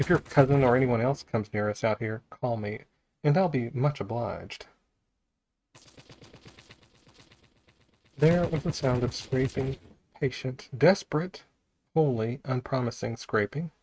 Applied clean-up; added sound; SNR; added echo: neural mask model RNNoise.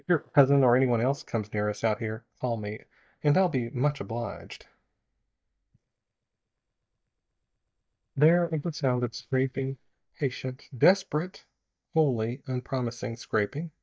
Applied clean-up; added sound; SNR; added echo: neural mask model DeepFilterNet 3.